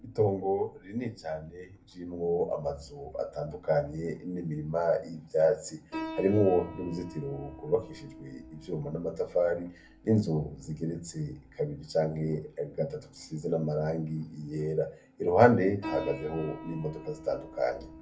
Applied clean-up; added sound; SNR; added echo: none; Piano; 17 dB; reverberation time 0.3 s.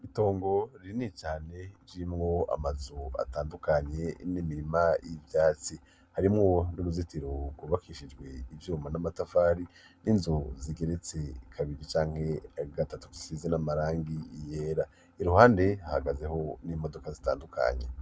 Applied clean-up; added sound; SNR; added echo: none; none; none; none.